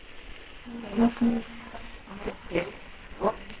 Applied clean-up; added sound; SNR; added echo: neural separator model SepFormer WHAMR!.